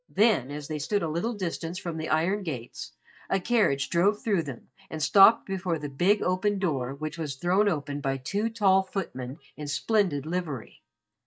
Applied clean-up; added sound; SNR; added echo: neural mask model DeepFilterNet 3.